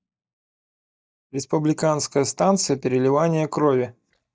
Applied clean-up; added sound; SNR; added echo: neural mask model DeepFilterNet 3.